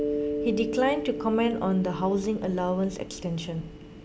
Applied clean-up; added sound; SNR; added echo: none; Mallet percussion; 6 dB; none.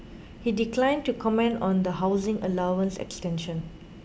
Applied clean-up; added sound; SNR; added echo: none; none; none; none.